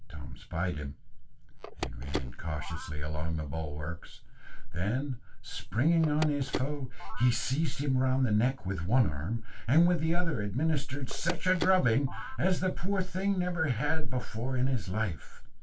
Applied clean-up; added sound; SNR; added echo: none; Telephone; 16 dB; reverberation time 0.2 s.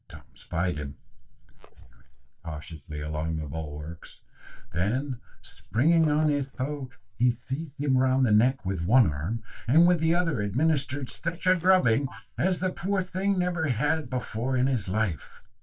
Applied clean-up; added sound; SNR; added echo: neural mask model DeepFilterNet 3.